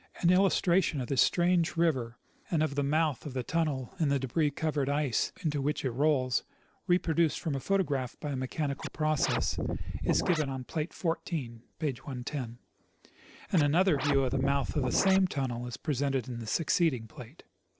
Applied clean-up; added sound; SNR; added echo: none; Scratching (performance technique); 3 dB; none.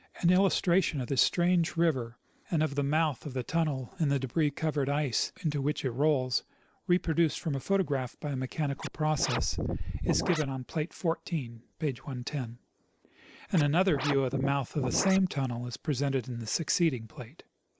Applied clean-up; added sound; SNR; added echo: neural mask model Resemble Enhance denoiser.